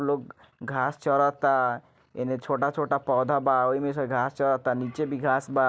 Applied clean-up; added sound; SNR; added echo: none; none; none; none.